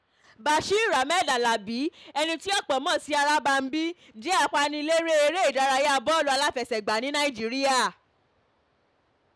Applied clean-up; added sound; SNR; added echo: none; none; none; none.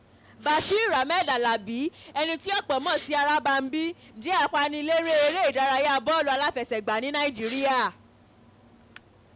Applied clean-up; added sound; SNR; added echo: none; Respiratory sounds; 13 dB; none.